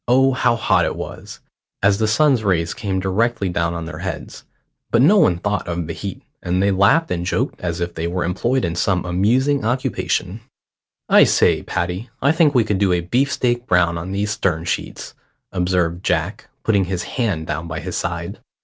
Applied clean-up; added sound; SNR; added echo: none; none; none; none.